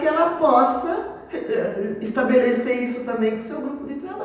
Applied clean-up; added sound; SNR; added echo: none; none; none; reverberation time 0.9 s.